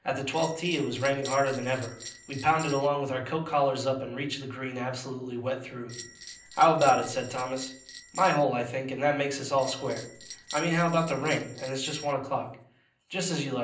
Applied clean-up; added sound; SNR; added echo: none; Bell; 15 dB; reverberation time 0.6 s.